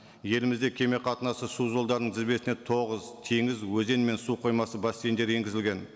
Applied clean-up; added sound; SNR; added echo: none; none; none; none.